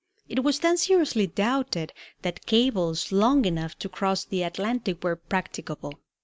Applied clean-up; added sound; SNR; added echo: none; none; none; none.